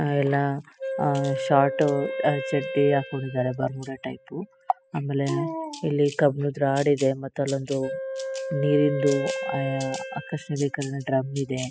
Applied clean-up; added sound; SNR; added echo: classical method spectral subtraction.